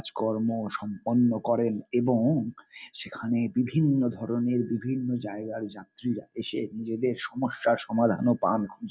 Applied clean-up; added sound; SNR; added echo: none; none; none; none.